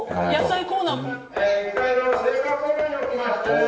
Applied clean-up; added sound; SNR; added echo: none; Hammer / Wood; 14 dB; reverberation time 0.6 s.